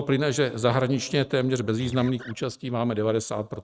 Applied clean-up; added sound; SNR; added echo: neural mask model RNNoise.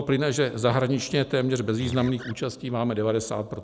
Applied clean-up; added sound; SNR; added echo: none; Animal; 15 dB; none.